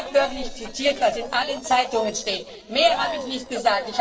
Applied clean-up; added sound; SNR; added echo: neural separator model SepFormer DNS4.